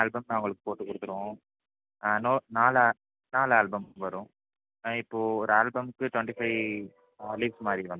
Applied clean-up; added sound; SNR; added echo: none; none; none; none.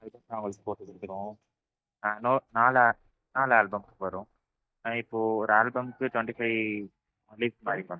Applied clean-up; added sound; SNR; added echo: neural mask model DeepFilterNet 3.